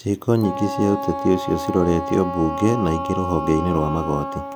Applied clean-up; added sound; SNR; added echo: none; Wind instrument, woodwind instrument; 7 dB; none.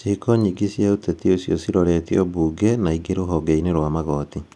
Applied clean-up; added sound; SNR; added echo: none; none; none; none.